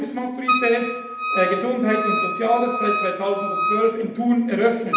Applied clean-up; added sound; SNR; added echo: none; Wind instrument, woodwind instrument; 3 dB; reverberation time 0.8 s.